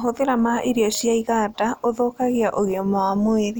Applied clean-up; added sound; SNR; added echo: none; none; none; none.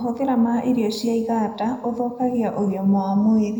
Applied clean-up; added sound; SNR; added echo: none; none; none; reverberation time 0.8 s.